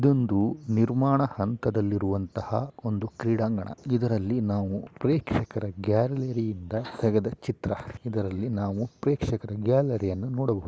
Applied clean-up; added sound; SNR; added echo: neural mask model Resemble Enhance denoiser.